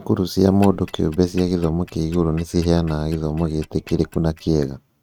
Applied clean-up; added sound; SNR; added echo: neural mask model RNNoise.